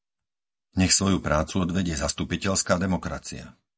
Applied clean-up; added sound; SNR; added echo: none; none; none; none.